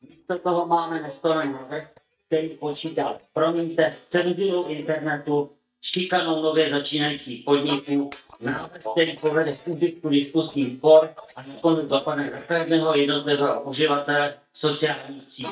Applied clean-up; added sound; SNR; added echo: neural mask model DeepFilterNet 3.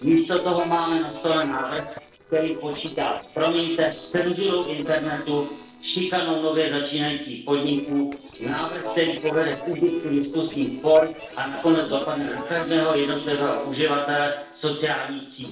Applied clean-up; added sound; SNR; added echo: neural separator model SepFormer DNS4.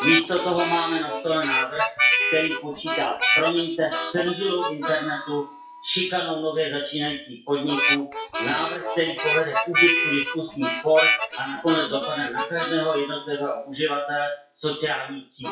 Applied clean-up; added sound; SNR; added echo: classical method WPE with log-MMSE.